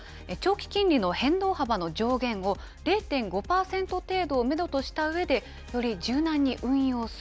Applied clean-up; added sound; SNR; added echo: none; none; none; none.